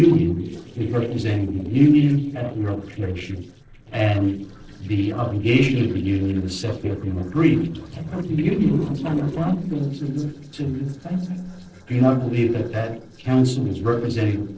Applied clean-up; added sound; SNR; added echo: neural separator model SepFormer DNS4.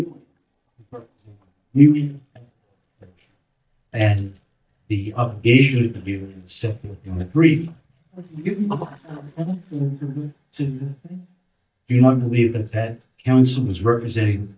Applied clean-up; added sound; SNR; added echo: neural mask model DeepFilterNet 3.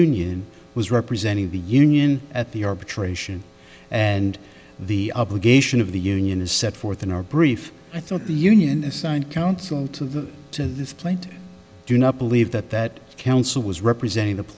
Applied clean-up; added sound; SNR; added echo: none; none; none; none.